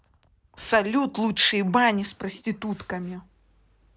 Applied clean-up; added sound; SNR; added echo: none; none; none; none.